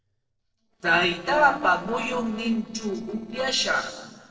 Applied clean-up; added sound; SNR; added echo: neural separator model SepFormer DNS4.